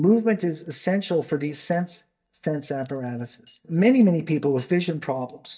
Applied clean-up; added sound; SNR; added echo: neural mask model DeepFilterNet 3.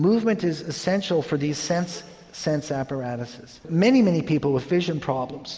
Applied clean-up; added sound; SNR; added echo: none; none; none; none.